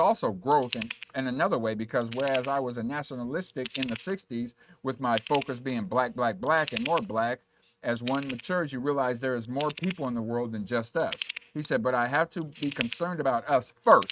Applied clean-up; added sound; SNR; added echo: neural mask model RNNoise.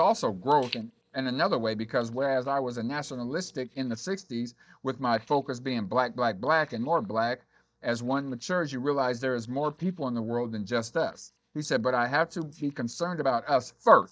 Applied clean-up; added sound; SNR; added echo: neural mask model DeepFilterNet 3.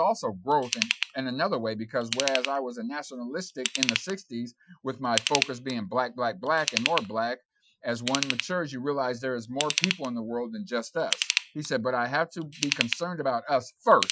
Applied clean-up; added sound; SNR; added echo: classical method Wiener filter.